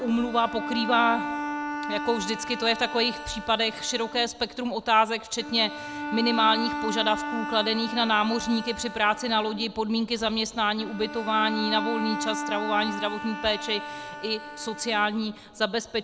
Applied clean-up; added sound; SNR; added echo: none; Bowed string instrument; 7 dB; none.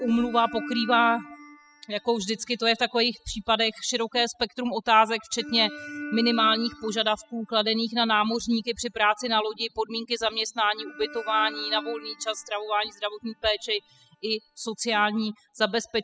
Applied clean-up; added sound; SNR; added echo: classical method spectral subtraction.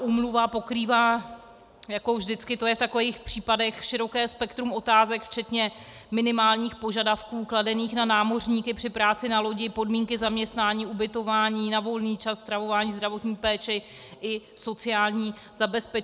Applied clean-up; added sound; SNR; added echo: none; none; none; none.